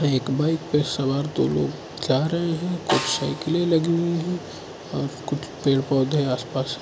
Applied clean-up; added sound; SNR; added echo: none; Snare drum; 10 dB; none.